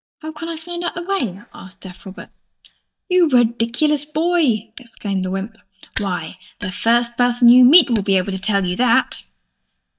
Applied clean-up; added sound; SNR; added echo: neural mask model DeepFilterNet 3.